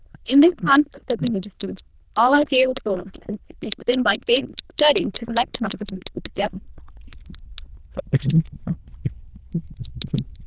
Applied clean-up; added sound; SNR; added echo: neural diffusion model UNIVERSE++.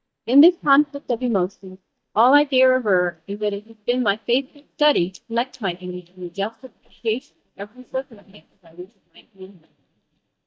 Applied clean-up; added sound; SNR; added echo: neural mask model DeepFilterNet 3.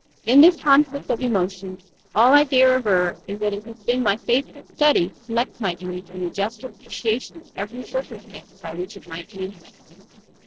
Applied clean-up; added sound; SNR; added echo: neural separator model SepFormer DNS4.